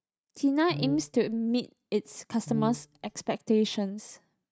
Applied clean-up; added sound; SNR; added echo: neural mask model RNNoise.